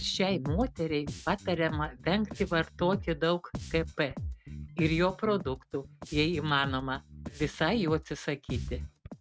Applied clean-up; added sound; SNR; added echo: neural mask model RNNoise.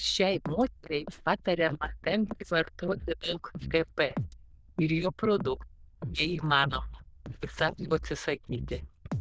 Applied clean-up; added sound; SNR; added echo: neural diffusion model UNIVERSE++.